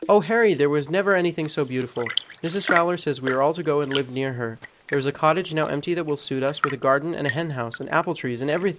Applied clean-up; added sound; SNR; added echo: neural mask model Resemble Enhance denoiser.